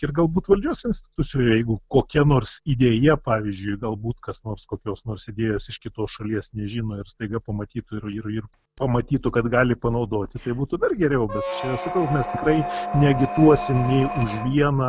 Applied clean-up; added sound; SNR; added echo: none; Squeak; 6 dB; none.